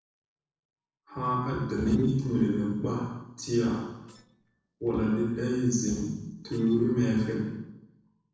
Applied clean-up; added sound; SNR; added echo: neural separator model SepFormer DNS4.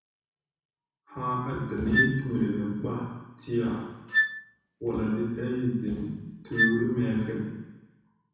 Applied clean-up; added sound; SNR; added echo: none; Wind instrument, woodwind instrument; 1 dB; reverberation time 1.1 s.